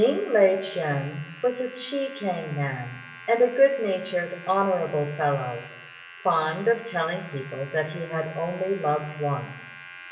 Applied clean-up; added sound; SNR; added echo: none; Domestic sounds, home sounds; 17 dB; reverberation time 0.8 s.